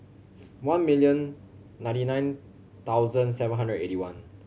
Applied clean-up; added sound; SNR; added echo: none; none; none; none.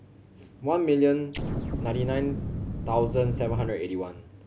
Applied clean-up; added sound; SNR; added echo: none; Explosion; 4 dB; none.